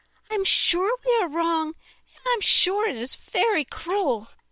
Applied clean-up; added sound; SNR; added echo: neural separator model SepFormer WHAM!.